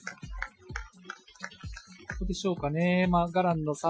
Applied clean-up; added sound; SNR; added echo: classical method Wiener filter.